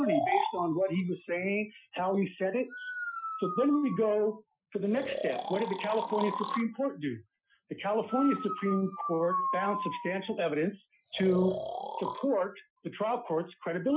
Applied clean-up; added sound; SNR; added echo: classical method Wiener filter.